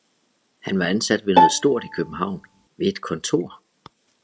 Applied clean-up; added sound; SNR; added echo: none; Bowed string instrument; -4 dB; none.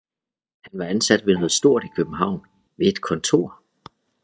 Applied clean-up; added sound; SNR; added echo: neural mask model DeepFilterNet 3.